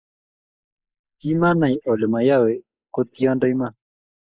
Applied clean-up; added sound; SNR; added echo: neural mask model Resemble Enhance denoiser.